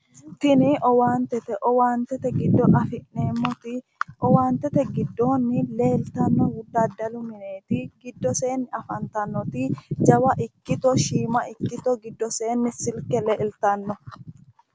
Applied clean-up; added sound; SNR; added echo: none; none; none; none.